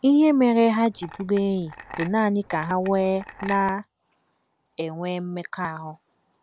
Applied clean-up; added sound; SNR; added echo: none; Chink, clink; 16 dB; none.